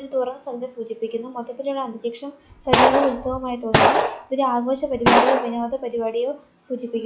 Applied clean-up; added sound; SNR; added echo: classical method log-MMSE.